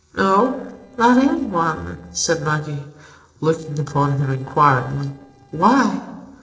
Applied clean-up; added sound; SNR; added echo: neural separator model SepFormer DNS4.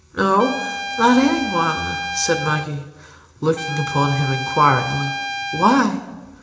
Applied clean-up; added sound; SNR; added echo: none; Trumpet; 7 dB; reverberation time 0.8 s.